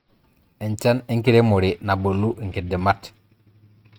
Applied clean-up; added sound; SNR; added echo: neural mask model RNNoise.